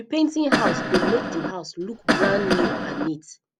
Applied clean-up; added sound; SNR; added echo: none; Cough; -2 dB; none.